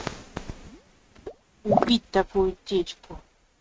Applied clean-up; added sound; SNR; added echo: neural mask model RNNoise.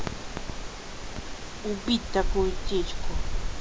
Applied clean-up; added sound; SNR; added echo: none; none; none; none.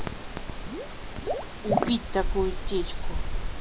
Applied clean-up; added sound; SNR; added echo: none; Water / Liquid; 7 dB; none.